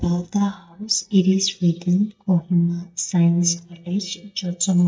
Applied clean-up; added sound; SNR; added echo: neural mask model DeepFilterNet 3.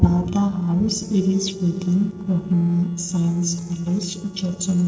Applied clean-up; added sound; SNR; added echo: neural separator model SepFormer DNS4.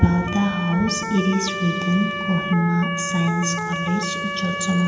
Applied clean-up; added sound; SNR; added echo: none; Motor vehicle (road) / Siren; 6 dB; reverberation time 2.9 s.